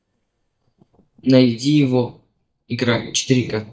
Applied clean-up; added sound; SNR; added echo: neural mask model DeepFilterNet 3.